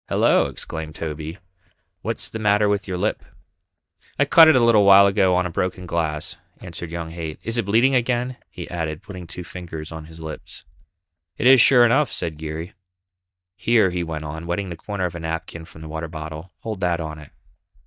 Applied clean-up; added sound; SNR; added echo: neural mask model DeepFilterNet 3.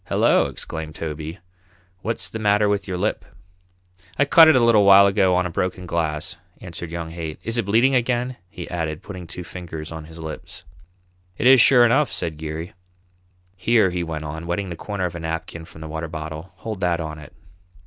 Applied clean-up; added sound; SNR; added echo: none; none; none; none.